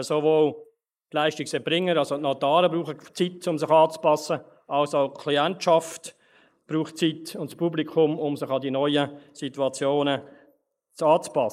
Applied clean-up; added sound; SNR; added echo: neural mask model Resemble Enhance denoiser.